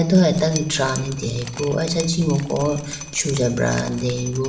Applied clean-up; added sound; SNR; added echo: none; Drip; 15 dB; reverberation time 1.4 s.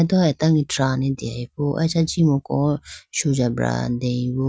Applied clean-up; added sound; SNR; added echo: none; none; none; none.